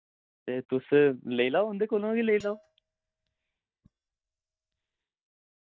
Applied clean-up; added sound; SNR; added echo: neural mask model DeepFilterNet 3.